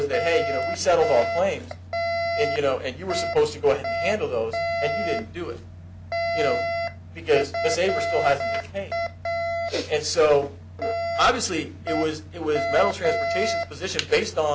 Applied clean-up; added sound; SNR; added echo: none; Alarm; 3 dB; none.